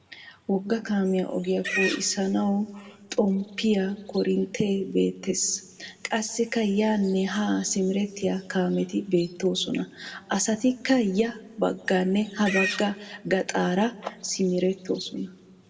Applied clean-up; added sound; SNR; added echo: none; Livestock, farm animals, working animals; 15 dB; reverberation time 0.6 s.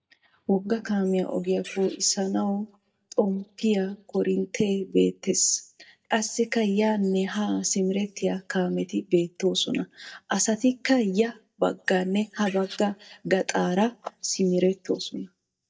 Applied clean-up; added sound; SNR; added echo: neural mask model DeepFilterNet 3.